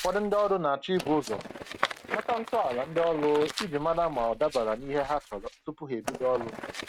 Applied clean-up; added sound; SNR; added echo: neural mask model RNNoise.